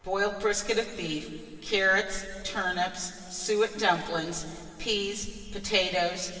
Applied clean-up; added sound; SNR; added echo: none; none; none; reverberation time 2.4 s.